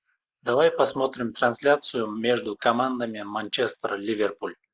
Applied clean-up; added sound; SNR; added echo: neural mask model Resemble Enhance denoiser.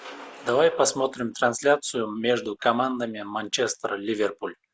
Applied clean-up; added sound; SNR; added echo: none; none; none; none.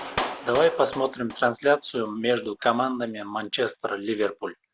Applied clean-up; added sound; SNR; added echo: none; Clapping; 13 dB; none.